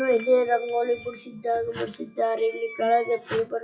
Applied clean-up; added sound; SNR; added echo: classical method WPE with log-MMSE.